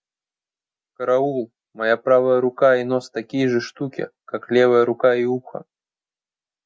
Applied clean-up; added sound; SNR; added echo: none; none; none; none.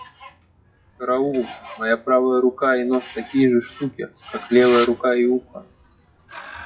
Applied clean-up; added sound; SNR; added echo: classical method WPE with log-MMSE.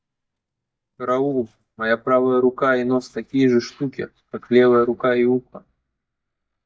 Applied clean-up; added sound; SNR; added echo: neural mask model DeepFilterNet 3.